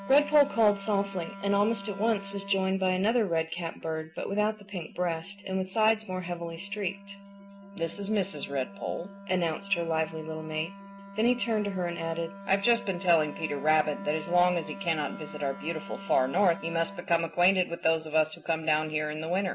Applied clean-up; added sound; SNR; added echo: none; Wind instrument, woodwind instrument; 16 dB; none.